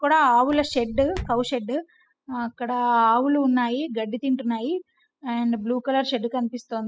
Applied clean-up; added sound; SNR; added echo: classical method spectral subtraction.